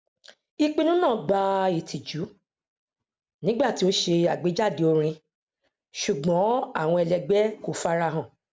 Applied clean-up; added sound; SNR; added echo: none; none; none; none.